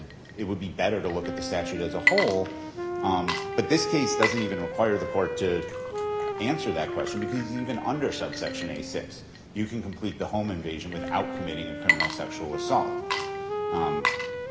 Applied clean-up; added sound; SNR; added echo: none; Water / Liquid + Wind instrument, woodwind instrument; 2 dB; none.